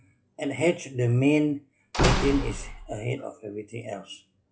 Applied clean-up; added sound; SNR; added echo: classical method log-MMSE.